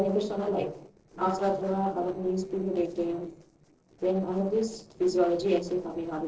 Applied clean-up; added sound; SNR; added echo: neural separator model SepFormer DNS4.